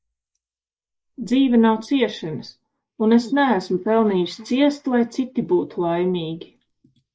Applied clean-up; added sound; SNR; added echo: neural mask model Resemble Enhance denoiser.